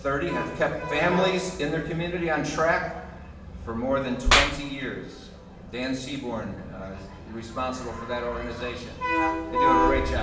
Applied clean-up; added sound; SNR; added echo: none; Clapping; 3 dB; reverberation time 0.9 s.